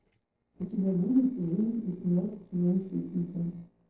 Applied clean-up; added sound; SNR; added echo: neural separator model SepFormer DNS4.